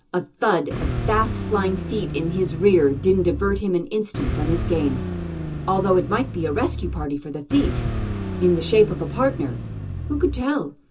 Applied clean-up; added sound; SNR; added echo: none; Car; 4 dB; reverberation time 0.2 s.